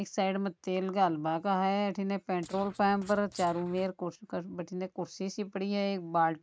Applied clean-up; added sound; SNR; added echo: neural mask model RNNoise.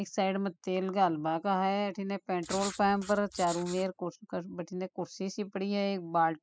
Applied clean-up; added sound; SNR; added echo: classical method spectral subtraction.